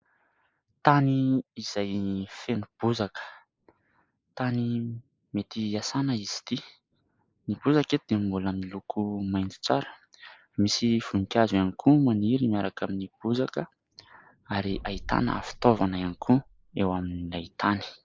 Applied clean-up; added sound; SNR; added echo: neural mask model Resemble Enhance denoiser.